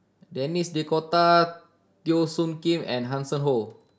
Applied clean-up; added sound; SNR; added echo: none; none; none; none.